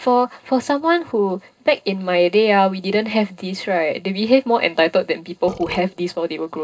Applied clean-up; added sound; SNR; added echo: neural separator model SepFormer DNS4.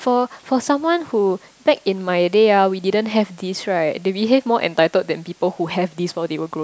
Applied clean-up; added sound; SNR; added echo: none; none; none; none.